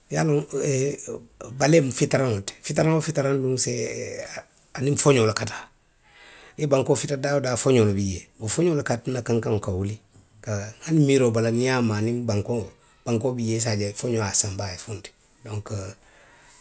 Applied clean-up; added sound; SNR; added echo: none; none; none; none.